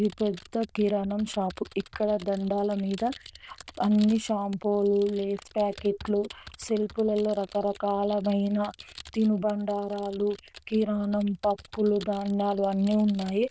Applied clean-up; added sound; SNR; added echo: neural diffusion model UNIVERSE++.